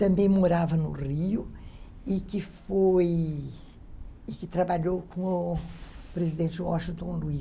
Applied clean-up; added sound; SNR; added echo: none; Camera; 16 dB; none.